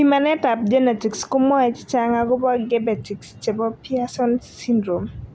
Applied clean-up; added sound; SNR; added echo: none; none; none; none.